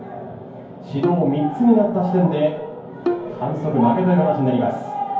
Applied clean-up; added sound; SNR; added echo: none; Bowed string instrument; 10 dB; reverberation time 0.9 s.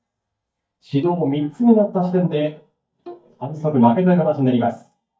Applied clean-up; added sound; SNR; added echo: neural mask model DeepFilterNet 3.